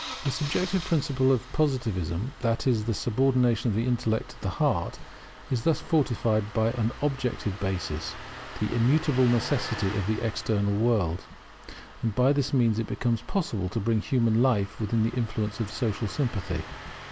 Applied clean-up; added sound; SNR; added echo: none; Engine starting; 16 dB; none.